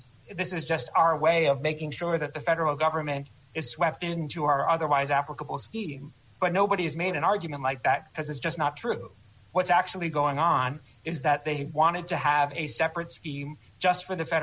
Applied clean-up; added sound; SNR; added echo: none; none; none; none.